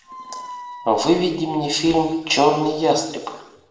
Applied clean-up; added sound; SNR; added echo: none; Squeak; 19 dB; reverberation time 0.9 s.